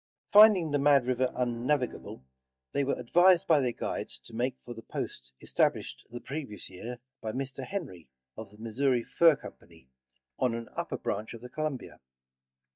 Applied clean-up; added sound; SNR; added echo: neural mask model DeepFilterNet 3.